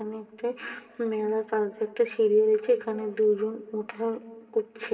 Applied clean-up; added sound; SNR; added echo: none; none; none; reverberation time 2.9 s.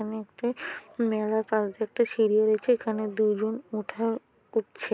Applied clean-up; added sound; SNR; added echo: none; none; none; none.